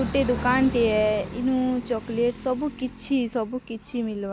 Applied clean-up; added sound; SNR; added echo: none; none; none; none.